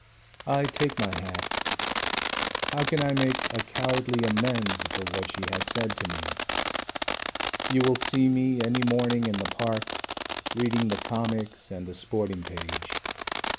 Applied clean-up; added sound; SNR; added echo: none; Fireworks; 0 dB; none.